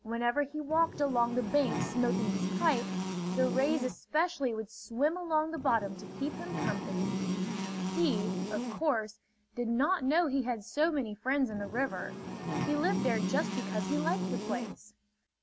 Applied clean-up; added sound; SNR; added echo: none; Buzz; 2 dB; none.